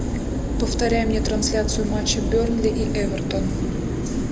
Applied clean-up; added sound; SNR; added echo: none; Mechanical fan; -1 dB; none.